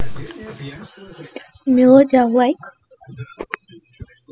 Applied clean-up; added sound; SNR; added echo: classical method spectral subtraction.